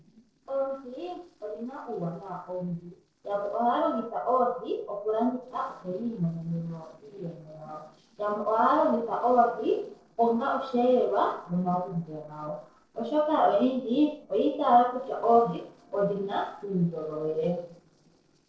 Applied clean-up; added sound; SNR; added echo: neural separator model SepFormer DNS4.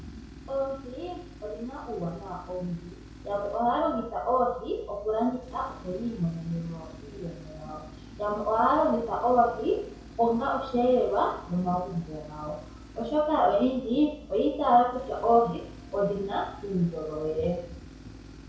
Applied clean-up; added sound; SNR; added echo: none; Tools; 18 dB; reverberation time 0.5 s.